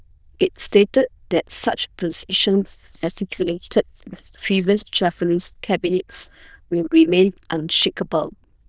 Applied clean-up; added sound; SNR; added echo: neural diffusion model UNIVERSE++.